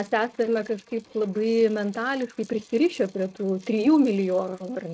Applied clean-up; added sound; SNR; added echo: neural mask model RNNoise.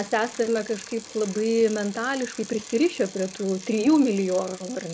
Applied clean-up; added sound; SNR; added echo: none; Bicycle; 17 dB; none.